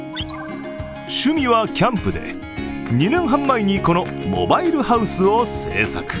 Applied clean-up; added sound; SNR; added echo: none; none; none; none.